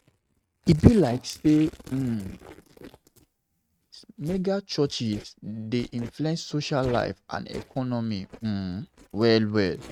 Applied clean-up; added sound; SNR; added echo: neural mask model RNNoise.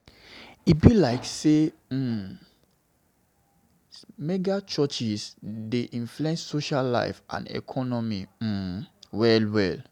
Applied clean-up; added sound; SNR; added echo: none; none; none; none.